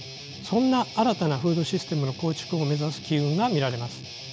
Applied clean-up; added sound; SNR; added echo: none; Guitar; 14 dB; none.